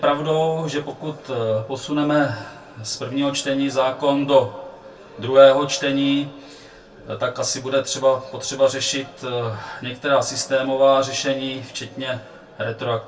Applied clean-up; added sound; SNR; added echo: none; none; none; reverberation time 0.2 s.